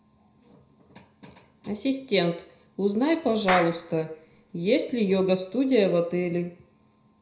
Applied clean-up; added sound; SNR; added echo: none; Clapping; 10 dB; reverberation time 0.5 s.